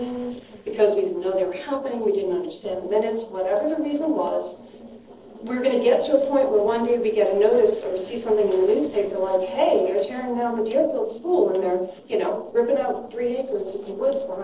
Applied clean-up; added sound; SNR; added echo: neural separator model SepFormer DNS4.